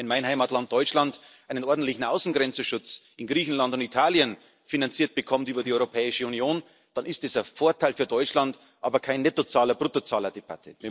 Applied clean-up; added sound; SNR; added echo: neural mask model Resemble Enhance denoiser.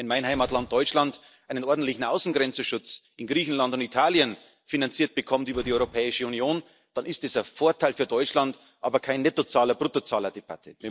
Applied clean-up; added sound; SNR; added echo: neural mask model DeepFilterNet 3.